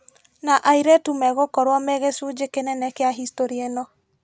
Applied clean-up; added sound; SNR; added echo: none; none; none; none.